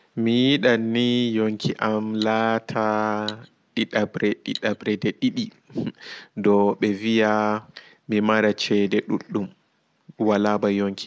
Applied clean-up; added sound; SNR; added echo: none; Cutlery, silverware; 17 dB; none.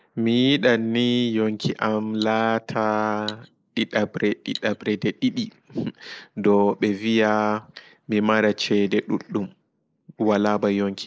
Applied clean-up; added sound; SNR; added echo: neural mask model Resemble Enhance denoiser.